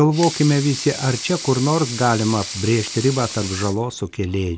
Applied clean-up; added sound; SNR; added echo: none; Sink (filling or washing) / Water tap, faucet / Liquid; 11 dB; none.